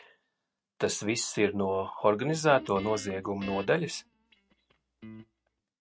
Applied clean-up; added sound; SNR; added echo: neural mask model RNNoise.